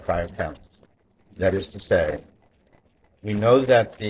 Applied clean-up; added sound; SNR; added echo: neural separator model SepFormer DNS4.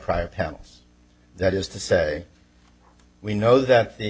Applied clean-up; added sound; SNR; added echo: none; none; none; none.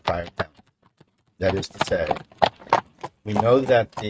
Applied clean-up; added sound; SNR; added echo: neural mask model RNNoise.